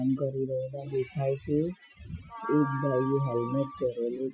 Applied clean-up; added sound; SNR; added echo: classical method Wiener filter.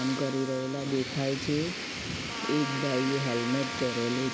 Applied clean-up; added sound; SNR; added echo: none; Tools + Trumpet; 6 dB; none.